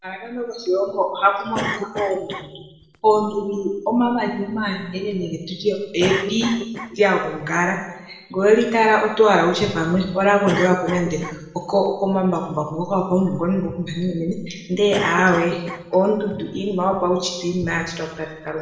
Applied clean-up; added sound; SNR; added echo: none; Cough; 14 dB; reverberation time 0.9 s.